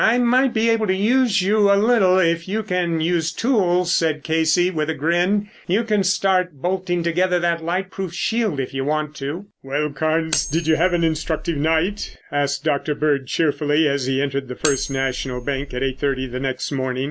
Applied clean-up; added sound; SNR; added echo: none; Cutlery, silverware; 11 dB; none.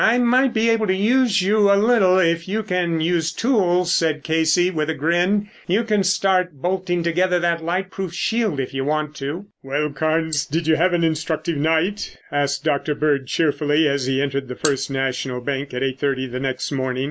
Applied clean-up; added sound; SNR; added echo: neural mask model Resemble Enhance denoiser.